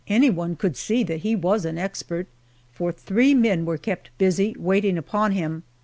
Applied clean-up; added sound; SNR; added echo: none; none; none; none.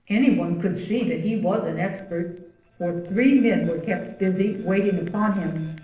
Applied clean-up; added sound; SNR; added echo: neural separator model SepFormer DNS4.